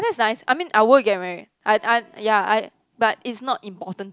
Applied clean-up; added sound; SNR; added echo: none; none; none; none.